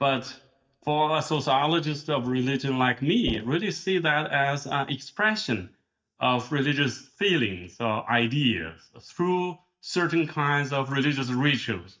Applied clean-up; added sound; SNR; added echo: neural mask model DeepFilterNet 3.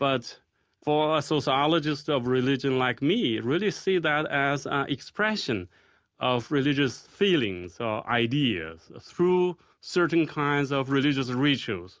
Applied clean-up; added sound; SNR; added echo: none; none; none; none.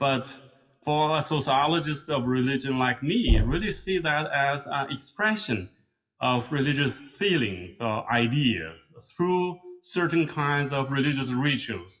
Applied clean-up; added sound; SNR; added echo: classical method WPE with log-MMSE.